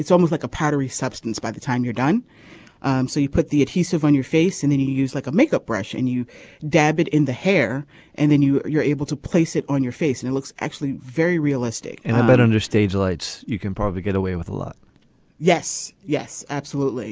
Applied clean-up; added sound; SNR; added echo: none; none; none; none.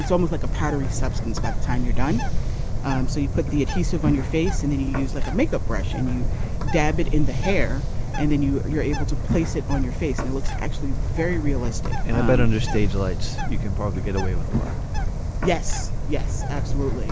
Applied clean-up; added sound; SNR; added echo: none; Bird; -4 dB; none.